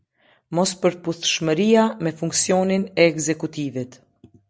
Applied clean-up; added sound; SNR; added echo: none; none; none; none.